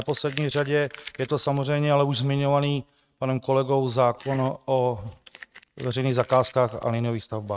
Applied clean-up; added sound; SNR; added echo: neural mask model RNNoise.